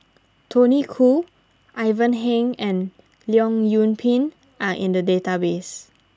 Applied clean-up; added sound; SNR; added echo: none; none; none; none.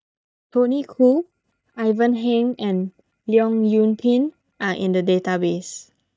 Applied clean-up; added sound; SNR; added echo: neural mask model DeepFilterNet 3.